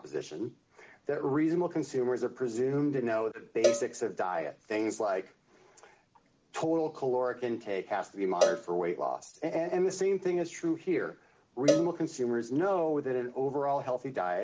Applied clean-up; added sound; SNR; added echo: none; Cowbell; 4 dB; none.